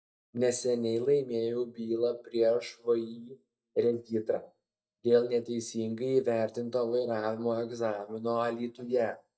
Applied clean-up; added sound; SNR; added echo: neural mask model DeepFilterNet 3.